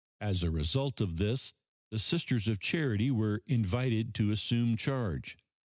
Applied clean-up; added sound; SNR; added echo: none; none; none; none.